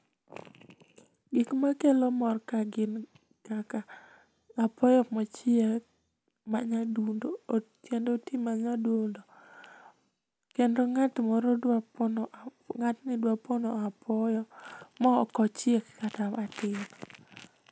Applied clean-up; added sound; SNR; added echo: none; none; none; none.